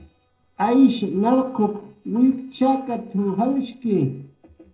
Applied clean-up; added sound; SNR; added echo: neural separator model SepFormer DNS4.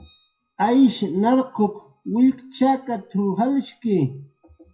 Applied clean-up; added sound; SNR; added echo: classical method WPE with log-MMSE.